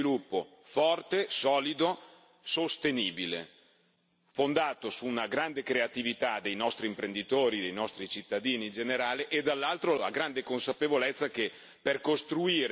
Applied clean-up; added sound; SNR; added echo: none; none; none; none.